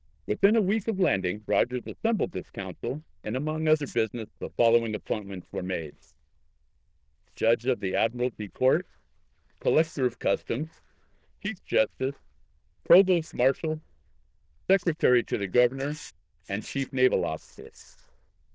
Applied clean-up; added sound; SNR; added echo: neural diffusion model UNIVERSE++.